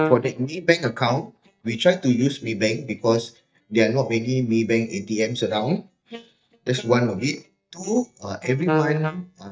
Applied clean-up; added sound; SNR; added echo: neural mask model DeepFilterNet 3.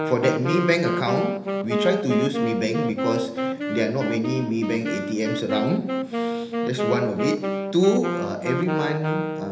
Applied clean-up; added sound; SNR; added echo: none; Wind instrument, woodwind instrument; 2 dB; reverberation time 1.0 s.